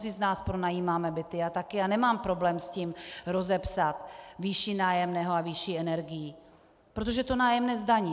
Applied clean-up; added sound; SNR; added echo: none; none; none; none.